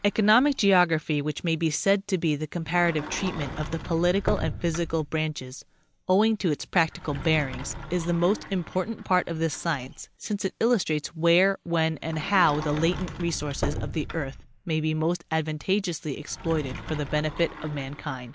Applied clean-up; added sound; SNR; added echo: none; Sliding door; 12 dB; none.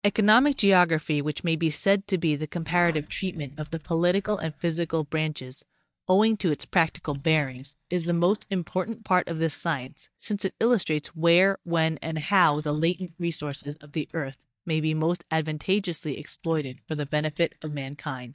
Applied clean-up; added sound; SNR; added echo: neural mask model DeepFilterNet 3.